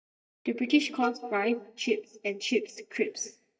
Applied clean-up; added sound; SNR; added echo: neural mask model DeepFilterNet 3.